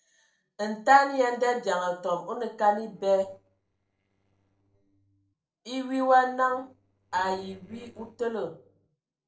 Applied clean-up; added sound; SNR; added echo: neural separator model SepFormer DNS4.